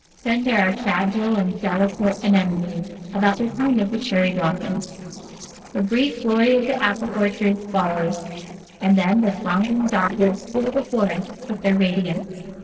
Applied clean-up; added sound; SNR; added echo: neural separator model SepFormer DNS4.